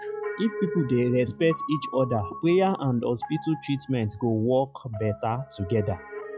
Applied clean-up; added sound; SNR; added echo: classical method log-MMSE.